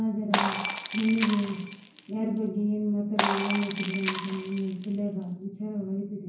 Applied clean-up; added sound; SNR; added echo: none; Shatter; -1 dB; reverberation time 0.9 s.